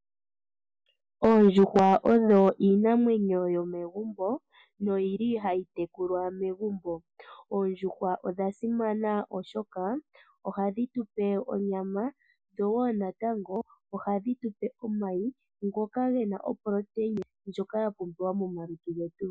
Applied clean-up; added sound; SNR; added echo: none; none; none; none.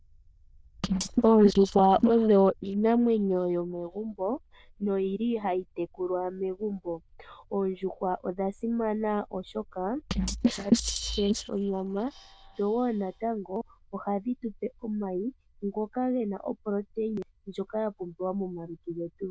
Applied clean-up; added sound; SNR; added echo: neural diffusion model UNIVERSE++.